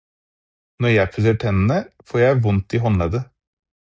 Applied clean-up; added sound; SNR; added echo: none; none; none; none.